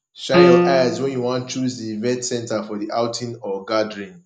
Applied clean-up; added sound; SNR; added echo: none; Piano; -4 dB; none.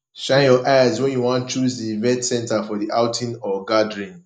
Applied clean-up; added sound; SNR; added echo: neural mask model Resemble Enhance denoiser.